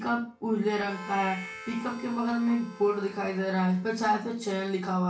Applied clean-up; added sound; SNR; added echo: none; Harmonica; 17 dB; reverberation time 0.4 s.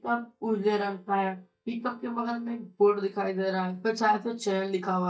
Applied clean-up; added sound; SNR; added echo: neural mask model DeepFilterNet 3.